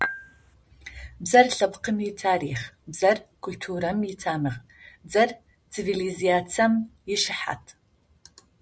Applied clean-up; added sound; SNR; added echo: none; Dishes, pots, and pans / Chink, clink; 5 dB; none.